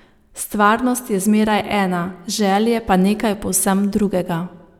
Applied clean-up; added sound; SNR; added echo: none; none; none; none.